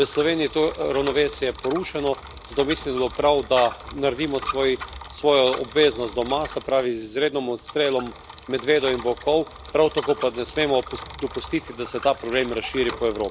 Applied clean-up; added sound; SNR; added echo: none; Bicycle; 14 dB; none.